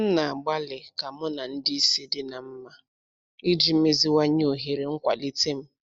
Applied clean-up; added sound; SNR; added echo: none; none; none; none.